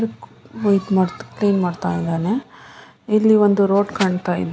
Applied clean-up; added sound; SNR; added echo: none; none; none; none.